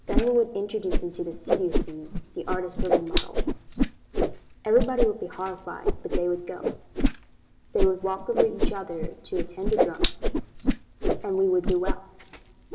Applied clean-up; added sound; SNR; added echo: none; Whoosh, swoosh, swish; -2 dB; reverberation time 1.8 s.